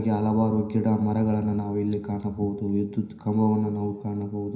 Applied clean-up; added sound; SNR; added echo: none; none; none; reverberation time 0.9 s.